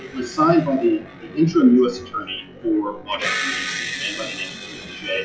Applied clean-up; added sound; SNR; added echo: classical method WPE with log-MMSE.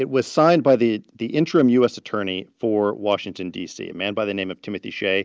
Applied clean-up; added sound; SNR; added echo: none; none; none; none.